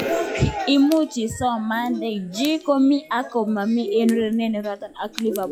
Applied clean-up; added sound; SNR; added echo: classical method log-MMSE.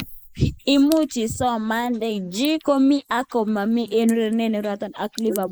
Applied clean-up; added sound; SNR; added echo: neural mask model Resemble Enhance denoiser.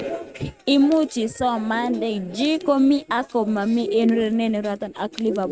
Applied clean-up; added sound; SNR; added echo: neural mask model RNNoise.